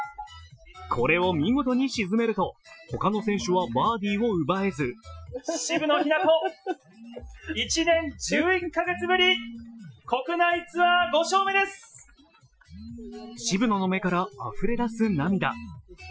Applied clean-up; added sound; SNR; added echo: classical method Wiener filter.